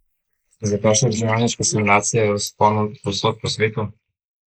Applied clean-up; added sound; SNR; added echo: neural mask model Resemble Enhance denoiser.